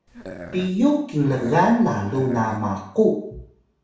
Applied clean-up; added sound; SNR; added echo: none; Burping, eructation; 16 dB; reverberation time 0.6 s.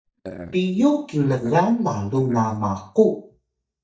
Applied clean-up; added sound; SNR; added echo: neural mask model DeepFilterNet 3.